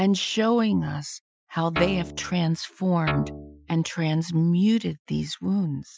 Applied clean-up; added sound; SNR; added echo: classical method Wiener filter.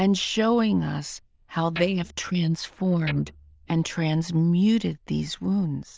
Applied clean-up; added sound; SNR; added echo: neural diffusion model UNIVERSE++.